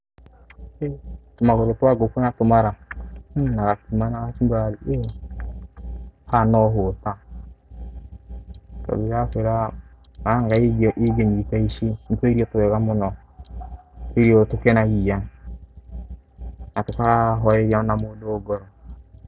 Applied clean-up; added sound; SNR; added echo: none; none; none; none.